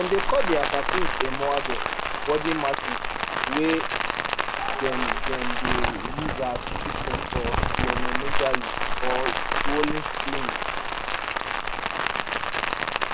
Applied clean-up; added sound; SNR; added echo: none; Rain; -5 dB; none.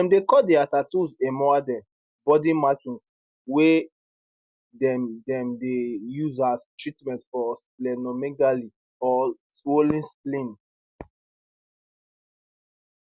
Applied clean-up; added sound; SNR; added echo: none; none; none; none.